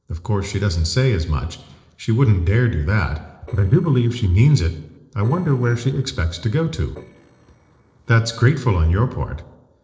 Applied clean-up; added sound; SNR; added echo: neural separator model SepFormer DNS4.